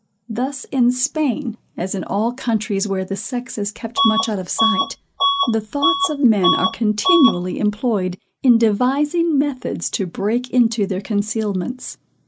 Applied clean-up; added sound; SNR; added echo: none; Bus / Alarm; 1 dB; none.